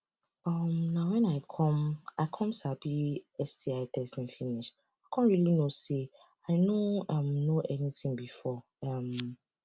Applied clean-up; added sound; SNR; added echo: none; none; none; none.